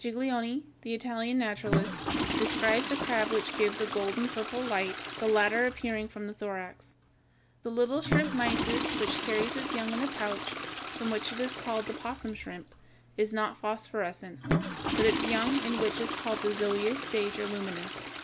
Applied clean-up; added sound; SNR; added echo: none; Toilet flush / Water; 4 dB; none.